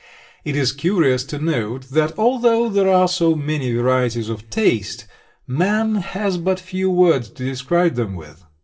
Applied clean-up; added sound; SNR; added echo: neural separator model SepFormer DNS4.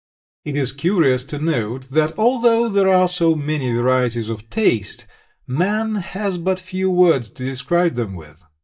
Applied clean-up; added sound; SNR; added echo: neural mask model DeepFilterNet 3.